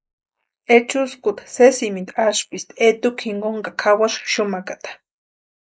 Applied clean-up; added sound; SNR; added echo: neural mask model Resemble Enhance denoiser.